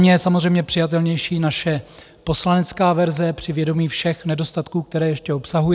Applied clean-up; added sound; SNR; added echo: none; none; none; none.